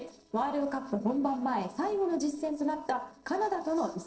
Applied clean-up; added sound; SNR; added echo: neural separator model SepFormer DNS4.